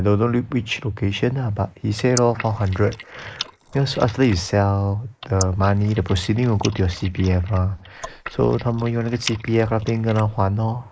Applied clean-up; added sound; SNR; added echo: neural mask model Resemble Enhance denoiser.